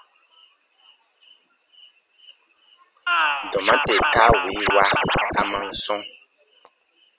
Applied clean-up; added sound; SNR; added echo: none; Scratching (performance technique); -4 dB; none.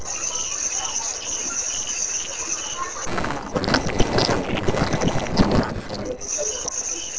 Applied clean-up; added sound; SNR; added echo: neural separator model SepFormer DNS4.